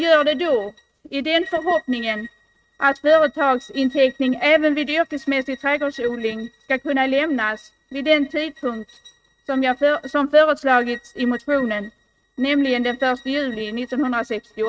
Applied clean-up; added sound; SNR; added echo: neural mask model RNNoise.